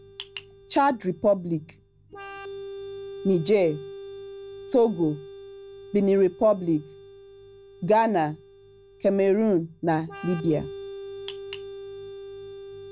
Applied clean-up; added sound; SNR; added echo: none; Organ; 15 dB; none.